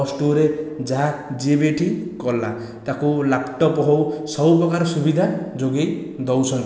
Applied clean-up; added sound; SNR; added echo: none; none; none; none.